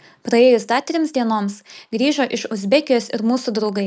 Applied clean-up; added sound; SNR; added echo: none; none; none; none.